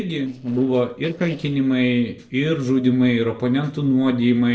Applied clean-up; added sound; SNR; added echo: neural separator model SepFormer DNS4.